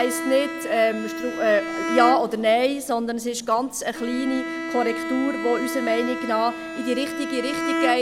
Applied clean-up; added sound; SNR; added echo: none; Bowed string instrument; 5 dB; none.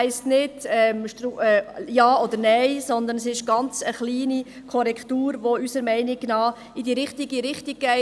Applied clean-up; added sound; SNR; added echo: none; none; none; none.